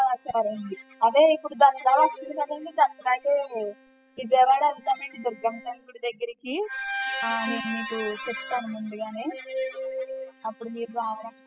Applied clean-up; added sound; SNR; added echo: classical method spectral subtraction.